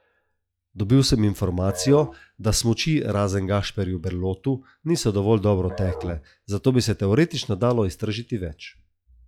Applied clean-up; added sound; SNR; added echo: classical method log-MMSE.